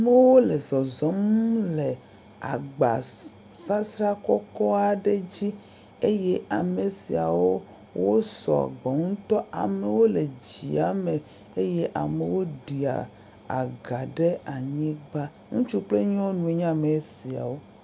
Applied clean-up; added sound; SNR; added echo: none; none; none; none.